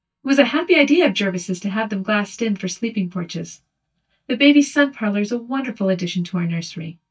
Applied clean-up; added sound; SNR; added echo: neural mask model DeepFilterNet 3.